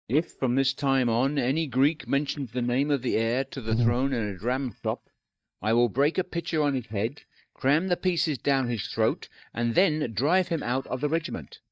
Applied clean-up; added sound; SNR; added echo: neural mask model DeepFilterNet 3.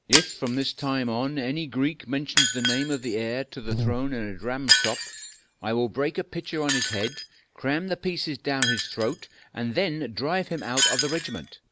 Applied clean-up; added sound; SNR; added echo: none; Shatter + Buzz; 1 dB; none.